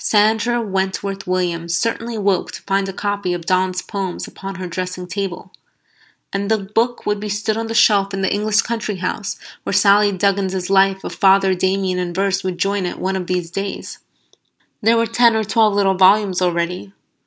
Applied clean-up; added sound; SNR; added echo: none; none; none; none.